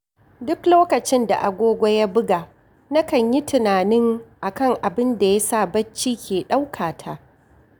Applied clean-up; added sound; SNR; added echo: none; none; none; none.